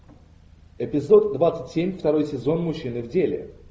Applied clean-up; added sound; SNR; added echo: none; none; none; none.